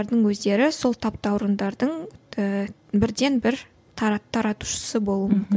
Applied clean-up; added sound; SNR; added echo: none; none; none; none.